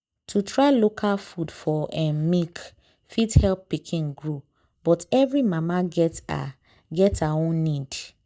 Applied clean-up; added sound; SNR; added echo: neural mask model DeepFilterNet 3.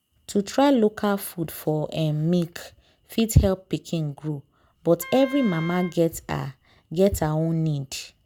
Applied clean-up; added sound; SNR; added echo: none; Wind instrument, woodwind instrument; 17 dB; none.